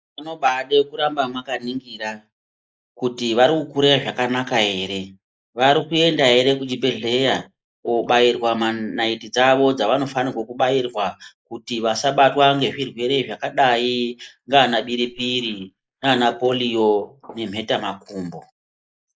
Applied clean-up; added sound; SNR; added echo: neural mask model Resemble Enhance denoiser.